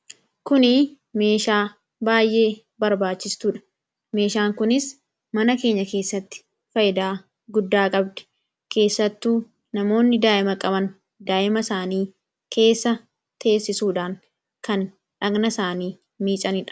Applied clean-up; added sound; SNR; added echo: none; none; none; none.